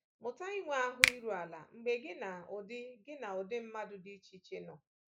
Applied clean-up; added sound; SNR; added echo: none; Finger snapping; -4 dB; none.